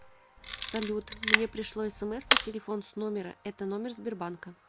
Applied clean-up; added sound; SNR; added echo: none; Camera; -4 dB; none.